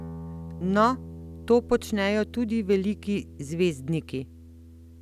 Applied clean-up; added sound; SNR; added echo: none; Guitar; 14 dB; none.